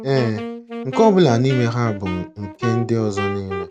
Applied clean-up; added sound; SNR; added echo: none; Wind instrument, woodwind instrument; 9 dB; none.